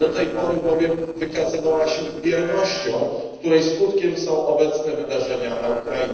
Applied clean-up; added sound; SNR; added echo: neural separator model SepFormer DNS4.